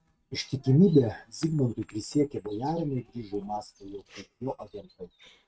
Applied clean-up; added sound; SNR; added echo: neural mask model RNNoise.